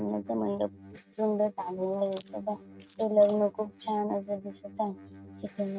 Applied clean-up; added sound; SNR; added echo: neural mask model RNNoise.